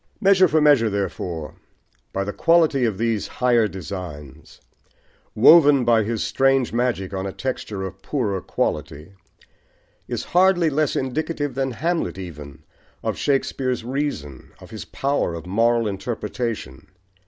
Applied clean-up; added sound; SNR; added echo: none; none; none; none.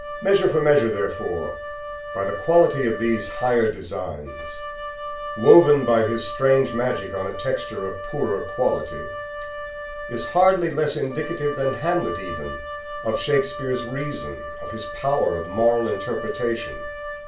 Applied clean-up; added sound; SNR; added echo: none; Wind instrument, woodwind instrument; 10 dB; reverberation time 0.3 s.